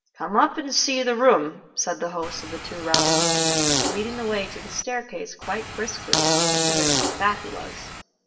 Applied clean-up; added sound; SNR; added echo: none; Fart; -3 dB; reverberation time 0.7 s.